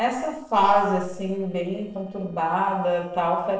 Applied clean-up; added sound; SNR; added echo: neural separator model SepFormer DNS4.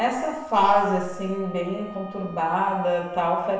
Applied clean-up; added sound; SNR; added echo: none; Wind instrument, woodwind instrument; 19 dB; reverberation time 0.8 s.